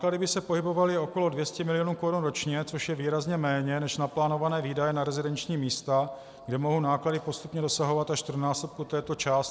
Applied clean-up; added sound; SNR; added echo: none; none; none; none.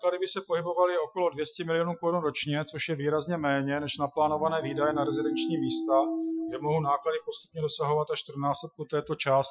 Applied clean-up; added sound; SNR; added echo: classical method Wiener filter.